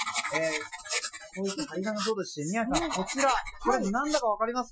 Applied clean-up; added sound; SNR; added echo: classical method Wiener filter.